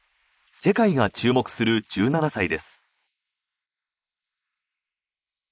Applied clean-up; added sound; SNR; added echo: neural mask model Resemble Enhance denoiser.